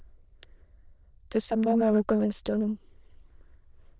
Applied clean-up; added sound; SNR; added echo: neural diffusion model UNIVERSE++.